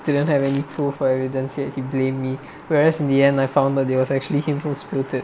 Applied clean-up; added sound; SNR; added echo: none; none; none; none.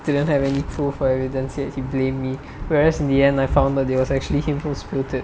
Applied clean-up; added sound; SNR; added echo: none; Thunder; 10 dB; none.